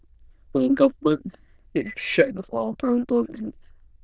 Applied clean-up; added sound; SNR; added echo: neural diffusion model UNIVERSE++.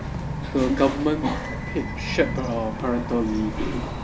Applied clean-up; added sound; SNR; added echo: none; Bird vocalization, bird call, bird song; 2 dB; none.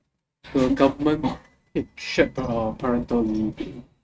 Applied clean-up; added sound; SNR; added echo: neural mask model RNNoise.